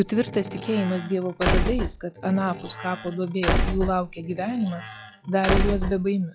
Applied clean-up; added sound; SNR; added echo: classical method log-MMSE.